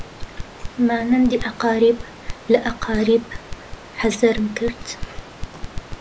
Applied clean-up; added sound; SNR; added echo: none; Crackle; 10 dB; none.